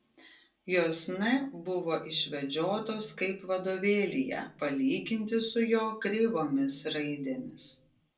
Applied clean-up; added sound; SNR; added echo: none; none; none; reverberation time 0.2 s.